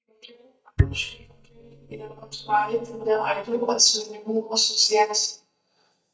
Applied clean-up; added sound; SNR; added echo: neural mask model DeepFilterNet 3.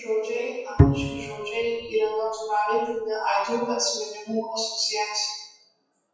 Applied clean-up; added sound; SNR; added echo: classical method WPE with log-MMSE.